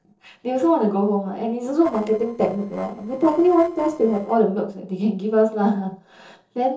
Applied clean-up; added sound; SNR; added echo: neural separator model SepFormer DNS4.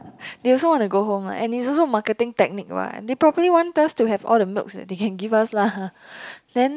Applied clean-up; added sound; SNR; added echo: none; none; none; none.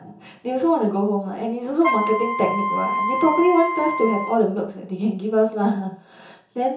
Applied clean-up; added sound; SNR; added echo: none; Wind instrument, woodwind instrument; 3 dB; reverberation time 0.6 s.